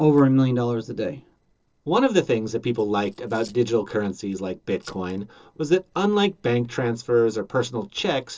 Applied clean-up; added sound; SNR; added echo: neural separator model SepFormer DNS4.